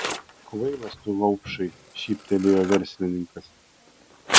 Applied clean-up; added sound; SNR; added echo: none; Scissors; 1 dB; none.